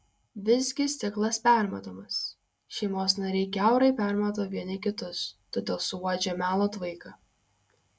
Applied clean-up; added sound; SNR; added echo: none; none; none; none.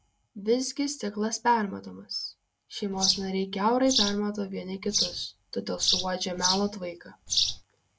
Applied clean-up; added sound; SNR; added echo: none; Bird vocalization, bird call, bird song; 1 dB; none.